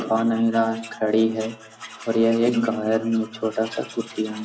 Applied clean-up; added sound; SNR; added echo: none; Tools; 19 dB; reverberation time 0.4 s.